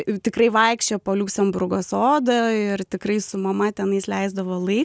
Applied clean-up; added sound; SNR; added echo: none; none; none; none.